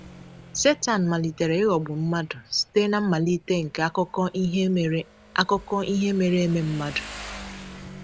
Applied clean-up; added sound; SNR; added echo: none; Motorcycle; 19 dB; none.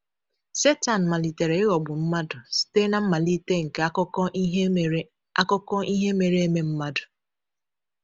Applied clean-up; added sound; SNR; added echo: none; none; none; none.